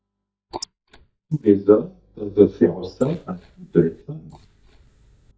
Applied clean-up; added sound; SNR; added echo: neural mask model DeepFilterNet 3.